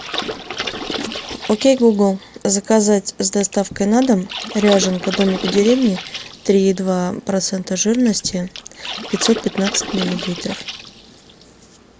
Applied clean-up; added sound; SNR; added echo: none; Water / Splash, splatter; 11 dB; none.